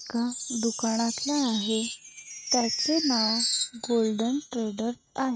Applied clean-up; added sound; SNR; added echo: neural mask model RNNoise.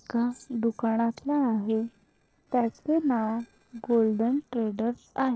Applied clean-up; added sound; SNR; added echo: neural separator model SepFormer DNS4.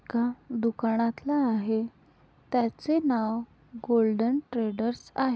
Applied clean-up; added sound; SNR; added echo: none; none; none; none.